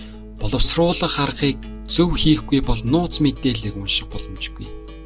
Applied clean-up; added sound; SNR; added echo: none; Acoustic guitar; 18 dB; none.